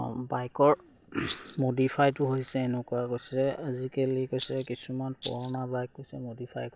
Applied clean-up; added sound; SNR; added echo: none; Rattle; 7 dB; none.